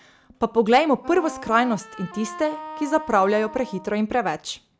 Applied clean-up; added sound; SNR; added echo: none; Wind instrument, woodwind instrument; 14 dB; none.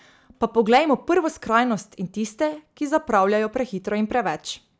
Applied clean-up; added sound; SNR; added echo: none; none; none; none.